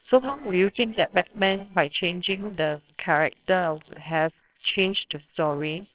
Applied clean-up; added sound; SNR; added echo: neural separator model SepFormer WHAMR!.